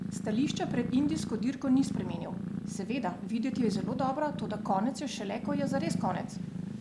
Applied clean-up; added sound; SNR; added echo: none; Purr; 4 dB; none.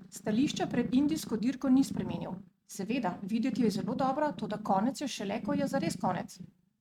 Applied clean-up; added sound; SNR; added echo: neural mask model RNNoise.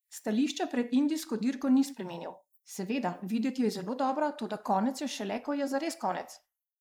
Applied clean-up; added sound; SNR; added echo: neural mask model Resemble Enhance denoiser.